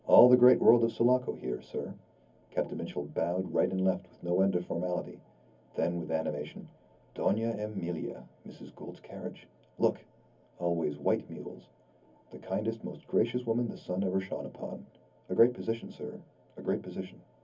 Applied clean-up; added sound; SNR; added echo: none; none; none; reverberation time 0.3 s.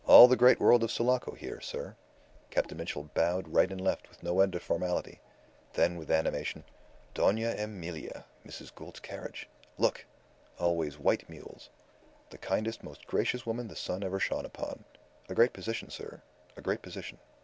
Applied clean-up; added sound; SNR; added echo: none; none; none; none.